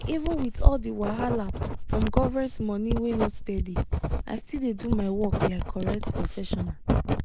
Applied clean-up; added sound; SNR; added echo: neural mask model Resemble Enhance denoiser.